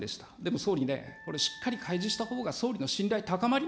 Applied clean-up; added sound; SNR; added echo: none; Wind instrument, woodwind instrument; 19 dB; none.